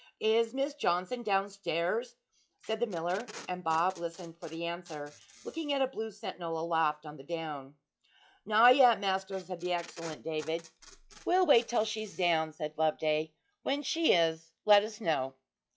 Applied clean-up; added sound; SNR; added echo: classical method log-MMSE.